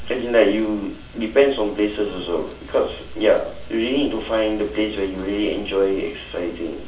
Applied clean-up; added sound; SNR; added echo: none; Frying (food); 20 dB; reverberation time 0.3 s.